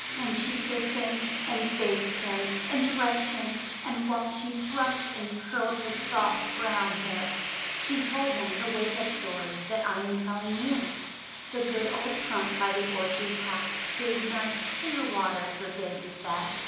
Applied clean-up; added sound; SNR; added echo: none; Tools; 2 dB; reverberation time 1.0 s.